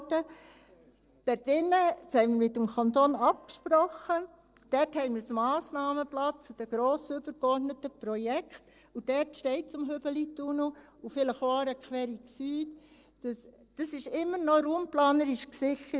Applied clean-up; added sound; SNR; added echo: neural separator model SepFormer DNS4.